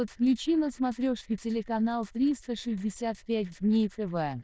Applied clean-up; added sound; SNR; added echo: neural diffusion model UNIVERSE++.